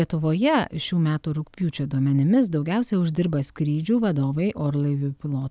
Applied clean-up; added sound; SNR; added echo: none; none; none; none.